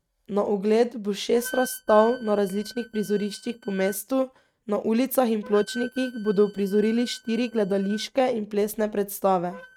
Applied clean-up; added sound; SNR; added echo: neural mask model RNNoise.